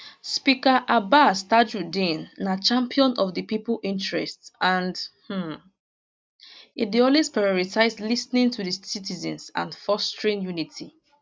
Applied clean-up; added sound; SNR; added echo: none; none; none; none.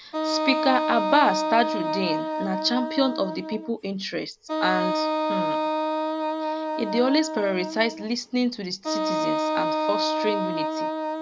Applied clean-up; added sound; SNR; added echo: none; Wind instrument, woodwind instrument; 0 dB; none.